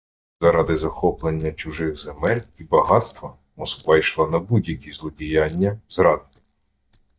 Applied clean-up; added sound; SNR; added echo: neural mask model DeepFilterNet 3.